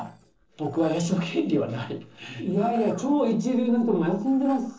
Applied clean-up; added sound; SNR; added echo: neural separator model SepFormer DNS4.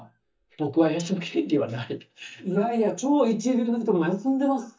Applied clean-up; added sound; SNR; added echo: neural mask model DeepFilterNet 3.